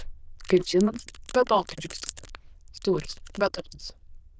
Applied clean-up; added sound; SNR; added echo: neural diffusion model UNIVERSE++.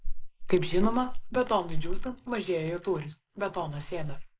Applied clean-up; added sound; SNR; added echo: neural mask model Resemble Enhance denoiser.